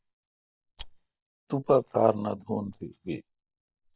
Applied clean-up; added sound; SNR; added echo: neural mask model DeepFilterNet 3.